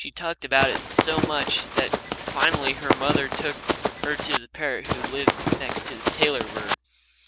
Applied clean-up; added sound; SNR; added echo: none; Run; -2 dB; none.